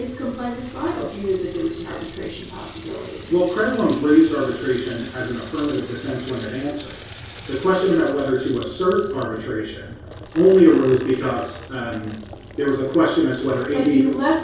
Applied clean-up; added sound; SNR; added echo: none; Sink (filling or washing) / Water tap, faucet; 19 dB; reverberation time 0.6 s.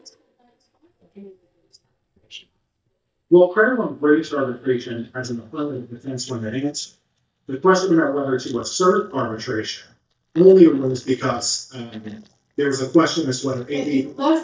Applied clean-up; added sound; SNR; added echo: neural mask model DeepFilterNet 3.